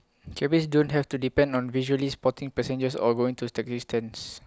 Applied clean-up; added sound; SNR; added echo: none; none; none; none.